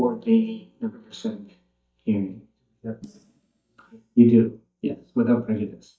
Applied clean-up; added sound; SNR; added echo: neural mask model DeepFilterNet 3.